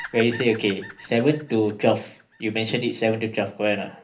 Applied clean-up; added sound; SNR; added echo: none; Bird vocalization, bird call, bird song; 19 dB; reverberation time 0.3 s.